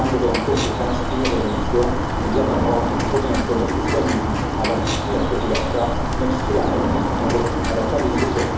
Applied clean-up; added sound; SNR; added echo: none; Bird; -2 dB; reverberation time 2.8 s.